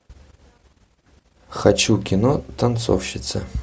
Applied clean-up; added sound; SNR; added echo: none; none; none; none.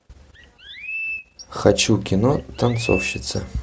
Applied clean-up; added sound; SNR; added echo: none; Chirp, tweet; 10 dB; none.